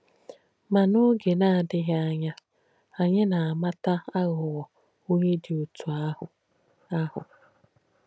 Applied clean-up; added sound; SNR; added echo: none; none; none; none.